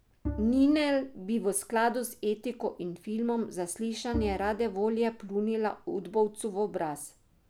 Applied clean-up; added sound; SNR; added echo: none; Bowed string instrument; 11 dB; none.